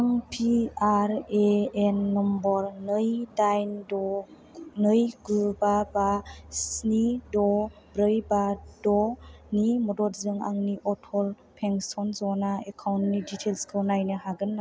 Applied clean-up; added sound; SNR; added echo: none; none; none; none.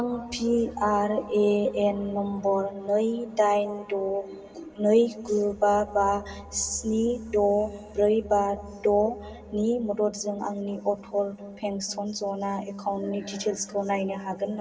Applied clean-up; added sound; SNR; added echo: none; none; none; reverberation time 2.9 s.